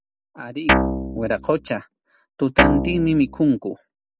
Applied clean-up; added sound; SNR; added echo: none; Guitar; -2 dB; none.